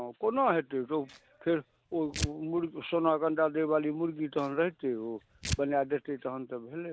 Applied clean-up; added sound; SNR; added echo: none; Tearing; 10 dB; none.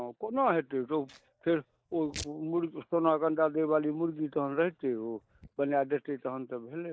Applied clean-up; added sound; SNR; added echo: neural mask model DeepFilterNet 3.